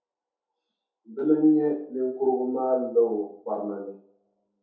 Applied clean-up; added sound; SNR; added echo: none; none; none; reverberation time 0.5 s.